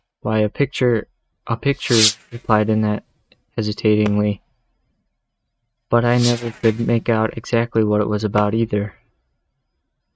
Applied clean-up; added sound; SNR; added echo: neural mask model RNNoise.